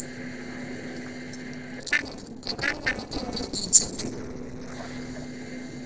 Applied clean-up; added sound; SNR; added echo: neural separator model SepFormer DNS4.